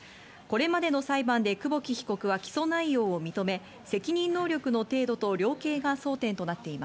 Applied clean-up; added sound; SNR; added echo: none; none; none; none.